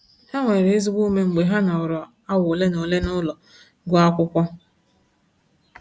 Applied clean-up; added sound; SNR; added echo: none; none; none; none.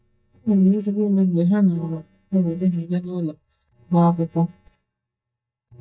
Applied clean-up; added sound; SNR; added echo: neural mask model DeepFilterNet 3.